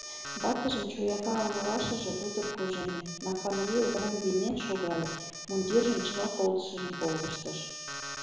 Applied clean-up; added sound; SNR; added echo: none; Alarm; 8 dB; reverberation time 1.0 s.